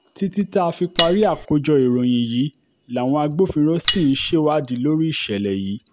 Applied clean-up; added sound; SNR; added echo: none; Cutlery, silverware; 6 dB; none.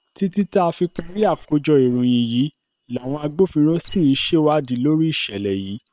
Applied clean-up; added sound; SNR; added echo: neural separator model SepFormer WHAM!.